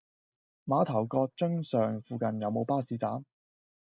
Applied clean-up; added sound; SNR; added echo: none; none; none; none.